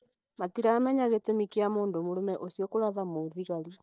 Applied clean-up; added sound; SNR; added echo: neural mask model DeepFilterNet 3.